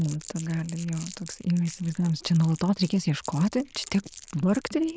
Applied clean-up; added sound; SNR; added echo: neural diffusion model UNIVERSE++.